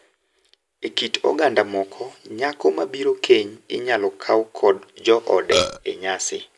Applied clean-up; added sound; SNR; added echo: none; Burping, eructation; -1 dB; none.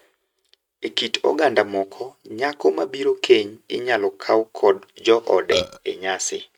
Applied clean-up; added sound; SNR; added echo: neural mask model RNNoise.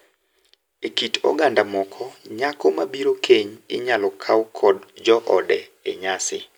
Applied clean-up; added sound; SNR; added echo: none; none; none; none.